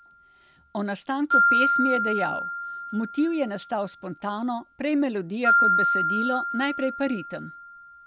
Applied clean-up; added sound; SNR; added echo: none; Glockenspiel; -2 dB; none.